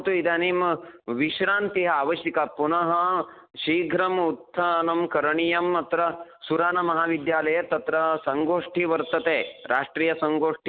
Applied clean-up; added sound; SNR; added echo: none; none; none; none.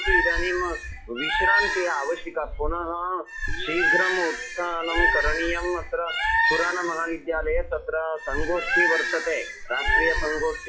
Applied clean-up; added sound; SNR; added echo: classical method WPE with log-MMSE.